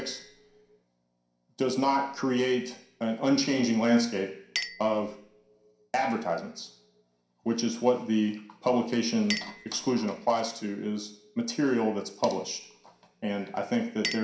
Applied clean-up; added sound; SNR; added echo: none; Chink, clink; 16 dB; reverberation time 0.5 s.